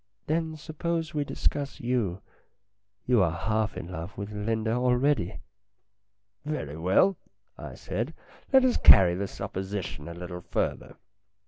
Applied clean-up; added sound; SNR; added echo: none; none; none; none.